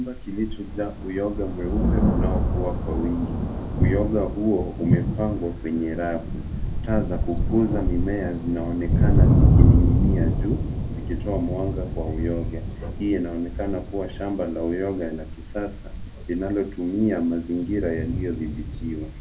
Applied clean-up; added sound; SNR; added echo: none; Thunder; -4 dB; reverberation time 0.3 s.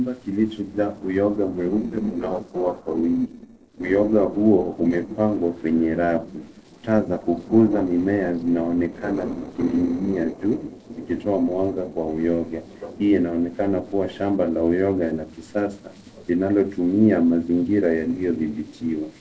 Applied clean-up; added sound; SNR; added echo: neural separator model SepFormer DNS4.